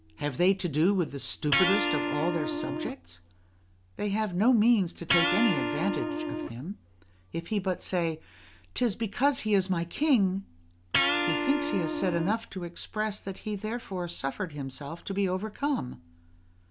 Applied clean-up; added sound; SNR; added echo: none; Electric guitar; 2 dB; none.